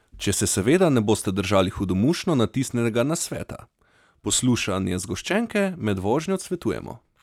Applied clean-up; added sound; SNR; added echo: none; none; none; none.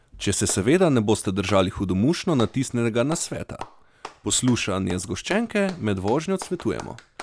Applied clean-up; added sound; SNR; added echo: none; Clapping; 19 dB; none.